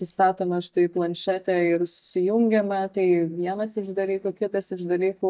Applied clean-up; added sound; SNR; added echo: neural mask model DeepFilterNet 3.